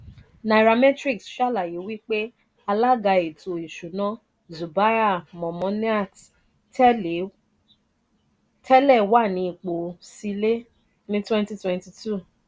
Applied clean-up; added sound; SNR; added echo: none; none; none; none.